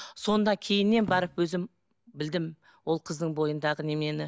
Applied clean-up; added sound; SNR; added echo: none; Percussion; 16 dB; none.